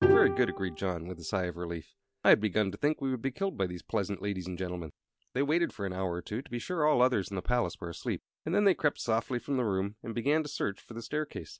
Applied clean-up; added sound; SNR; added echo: none; Bowed string instrument; 2 dB; none.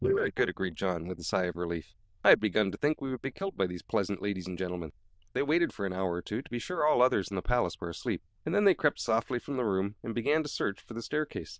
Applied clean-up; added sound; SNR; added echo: neural diffusion model UNIVERSE++.